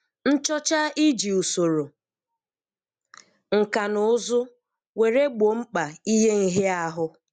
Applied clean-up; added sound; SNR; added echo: none; none; none; none.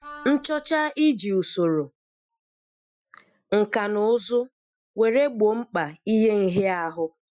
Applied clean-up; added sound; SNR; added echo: classical method Wiener filter.